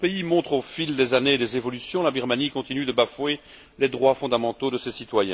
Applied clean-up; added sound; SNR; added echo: none; none; none; none.